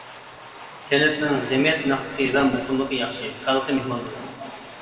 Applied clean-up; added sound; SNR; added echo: none; Domestic sounds, home sounds; 17 dB; reverberation time 2.0 s.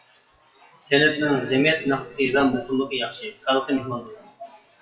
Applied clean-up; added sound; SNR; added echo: classical method WPE with log-MMSE.